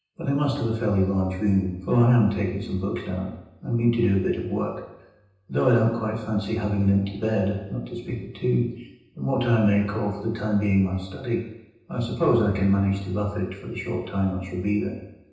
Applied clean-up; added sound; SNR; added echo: none; none; none; reverberation time 0.9 s.